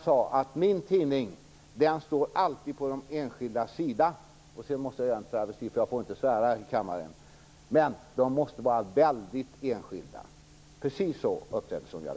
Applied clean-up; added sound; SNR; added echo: none; none; none; none.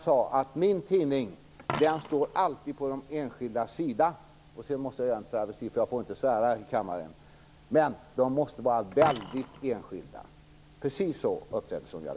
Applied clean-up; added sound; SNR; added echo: none; Coin (dropping); 16 dB; none.